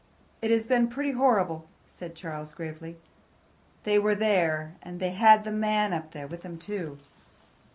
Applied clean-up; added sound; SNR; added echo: none; none; none; none.